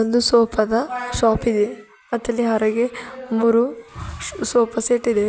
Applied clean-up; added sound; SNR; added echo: none; none; none; none.